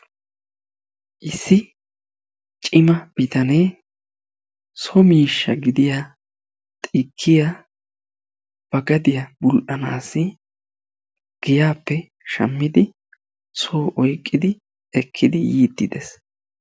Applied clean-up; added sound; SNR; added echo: none; none; none; none.